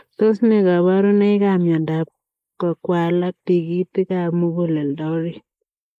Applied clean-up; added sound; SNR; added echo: neural mask model Resemble Enhance denoiser.